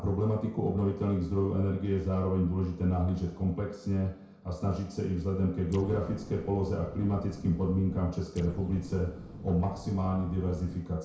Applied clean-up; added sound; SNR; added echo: none; Explosion; 14 dB; reverberation time 0.5 s.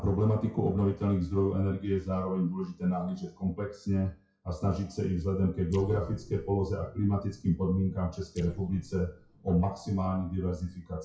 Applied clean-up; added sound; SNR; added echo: classical method WPE with log-MMSE.